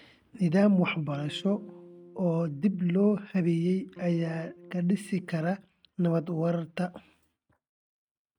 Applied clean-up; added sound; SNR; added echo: neural mask model RNNoise.